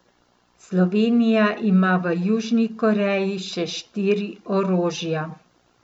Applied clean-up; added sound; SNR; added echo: none; none; none; none.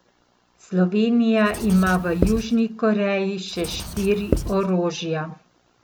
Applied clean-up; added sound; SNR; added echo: none; Writing; 7 dB; none.